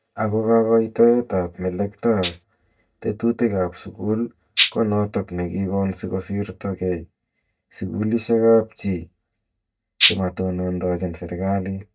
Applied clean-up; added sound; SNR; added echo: neural mask model DeepFilterNet 3.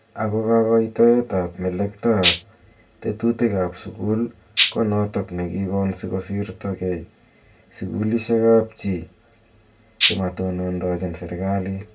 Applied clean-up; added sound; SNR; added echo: none; Rattle (instrument); -2 dB; reverberation time 0.1 s.